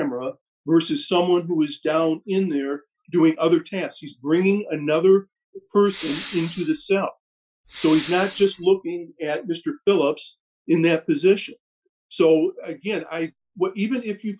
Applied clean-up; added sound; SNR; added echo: classical method Wiener filter.